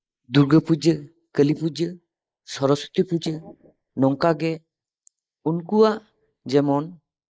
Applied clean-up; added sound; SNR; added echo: neural mask model Resemble Enhance denoiser.